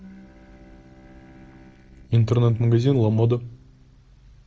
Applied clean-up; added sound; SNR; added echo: neural separator model SepFormer DNS4.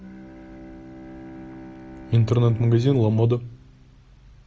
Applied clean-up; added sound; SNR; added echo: none; Bowed string instrument; 18 dB; none.